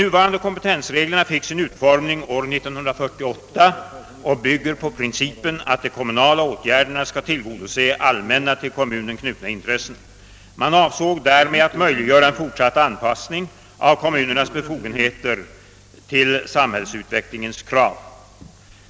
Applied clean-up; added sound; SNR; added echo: none; none; none; none.